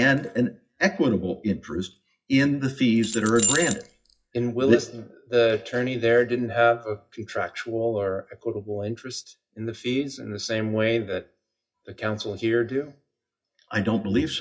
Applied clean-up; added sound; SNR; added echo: classical method WPE with log-MMSE.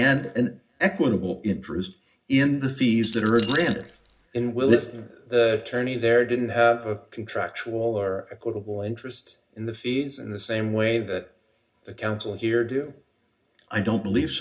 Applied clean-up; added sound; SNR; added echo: none; Keys jangling; 3 dB; reverberation time 0.4 s.